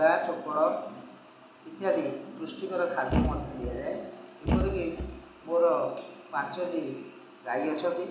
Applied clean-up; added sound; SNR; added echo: none; Thump, thud; 1 dB; reverberation time 0.8 s.